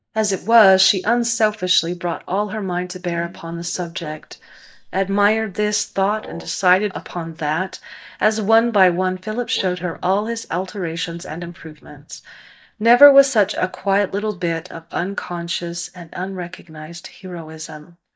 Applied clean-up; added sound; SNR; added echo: neural mask model DeepFilterNet 3.